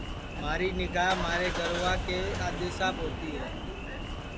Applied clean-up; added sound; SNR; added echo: none; Engine starting / Car; 1 dB; none.